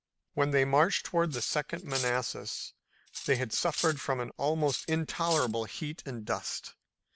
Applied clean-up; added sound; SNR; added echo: none; Cutlery, silverware; 9 dB; none.